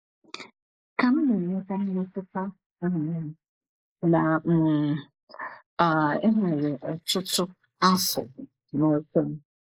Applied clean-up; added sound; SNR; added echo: neural mask model Resemble Enhance denoiser.